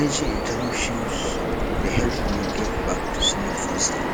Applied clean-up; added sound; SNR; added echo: none; Bird vocalization, bird call, bird song; -4 dB; none.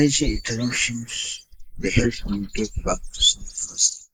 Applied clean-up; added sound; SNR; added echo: neural mask model Resemble Enhance denoiser.